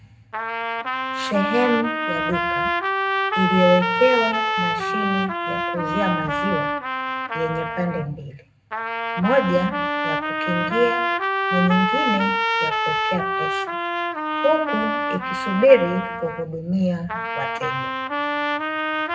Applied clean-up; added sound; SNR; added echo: none; Trumpet; 0 dB; reverberation time 0.3 s.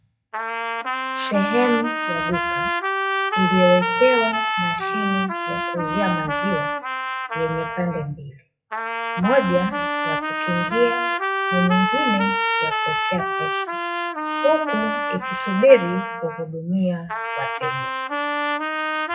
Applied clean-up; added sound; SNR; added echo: classical method WPE with log-MMSE.